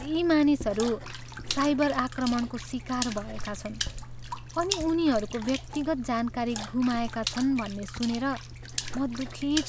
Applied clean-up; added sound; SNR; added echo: none; Water / Splash, splatter + Writing; 8 dB; none.